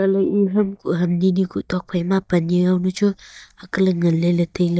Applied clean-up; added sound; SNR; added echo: neural mask model DeepFilterNet 3.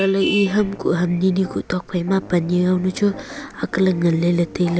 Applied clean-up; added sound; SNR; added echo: none; Piano + Vehicle horn, car horn, honking; 15 dB; none.